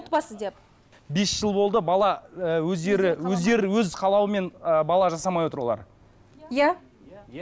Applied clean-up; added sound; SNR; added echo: none; none; none; none.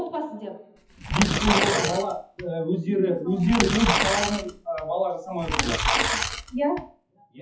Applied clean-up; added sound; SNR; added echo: classical method WPE with log-MMSE.